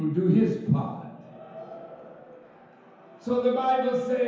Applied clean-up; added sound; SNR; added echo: none; none; none; reverberation time 0.9 s.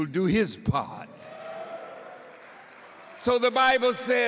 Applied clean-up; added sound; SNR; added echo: none; none; none; none.